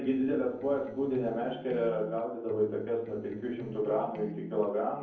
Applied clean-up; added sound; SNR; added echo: neural separator model SepFormer DNS4.